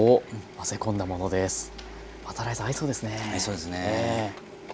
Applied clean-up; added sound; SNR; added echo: none; Printer; 15 dB; none.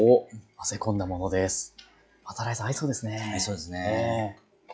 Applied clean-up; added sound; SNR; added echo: classical method log-MMSE.